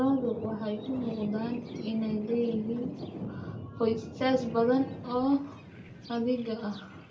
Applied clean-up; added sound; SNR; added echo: none; Thunder; 10 dB; reverberation time 0.3 s.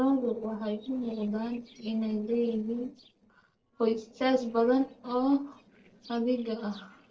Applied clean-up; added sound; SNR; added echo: neural separator model SepFormer DNS4.